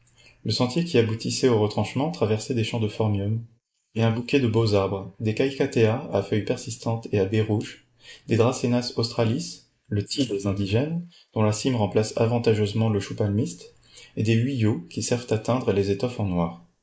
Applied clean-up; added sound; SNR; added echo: neural mask model Resemble Enhance denoiser.